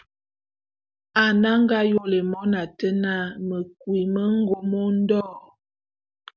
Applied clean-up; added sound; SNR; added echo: none; none; none; none.